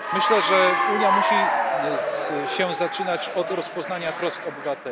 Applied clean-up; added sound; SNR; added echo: none; Applause / Cheering; -2 dB; none.